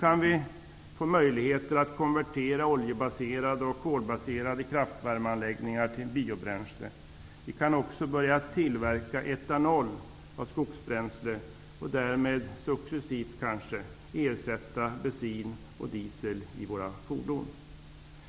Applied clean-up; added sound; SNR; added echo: none; none; none; none.